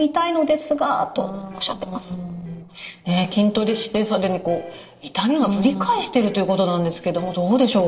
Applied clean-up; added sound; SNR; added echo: neural separator model SepFormer DNS4.